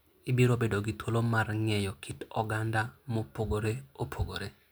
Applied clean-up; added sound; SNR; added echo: none; none; none; none.